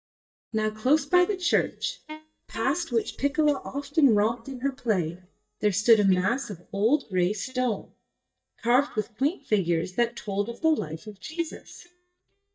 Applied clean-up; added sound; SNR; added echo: neural mask model DeepFilterNet 3.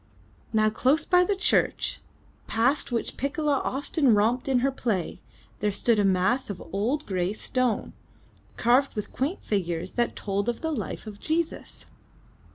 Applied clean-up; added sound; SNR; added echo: none; none; none; none.